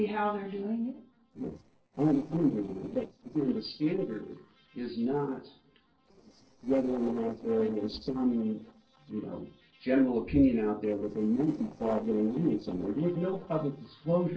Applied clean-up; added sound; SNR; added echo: neural separator model SepFormer DNS4.